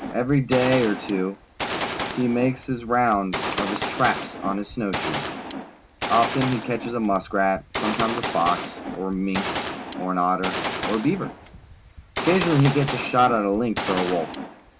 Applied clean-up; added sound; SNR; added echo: none; Gunshot, gunfire; 6 dB; none.